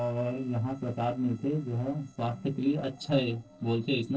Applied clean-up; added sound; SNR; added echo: neural separator model SepFormer DNS4.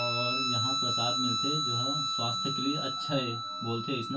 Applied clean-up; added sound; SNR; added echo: none; Guitar; -3 dB; reverberation time 0.2 s.